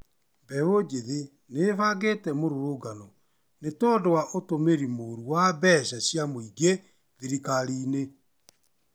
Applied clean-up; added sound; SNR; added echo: none; none; none; none.